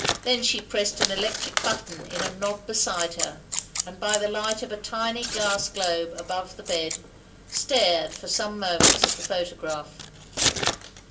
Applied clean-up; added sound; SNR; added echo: none; Scissors; 1 dB; reverberation time 0.2 s.